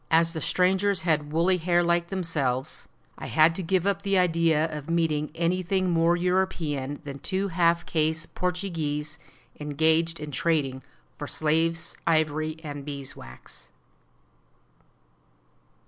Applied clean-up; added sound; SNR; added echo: none; none; none; none.